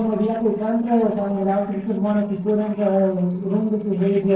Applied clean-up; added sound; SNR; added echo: neural separator model SepFormer DNS4.